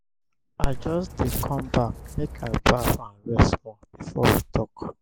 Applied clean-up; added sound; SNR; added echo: none; Dog + Tearing; 5 dB; none.